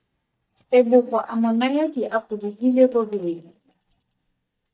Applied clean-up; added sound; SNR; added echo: neural mask model DeepFilterNet 3.